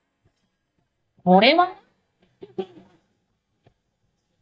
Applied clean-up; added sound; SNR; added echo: neural mask model DeepFilterNet 3.